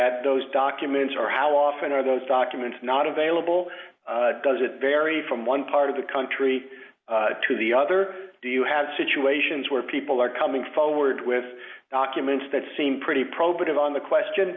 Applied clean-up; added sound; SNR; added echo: none; none; none; none.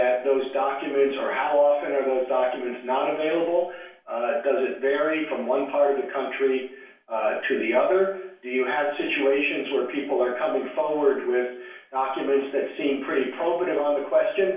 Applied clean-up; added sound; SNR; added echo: none; none; none; reverberation time 0.3 s.